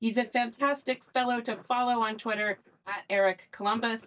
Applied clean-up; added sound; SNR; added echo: neural mask model DeepFilterNet 3.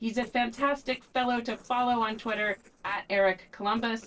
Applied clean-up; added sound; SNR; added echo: neural separator model SepFormer DNS4.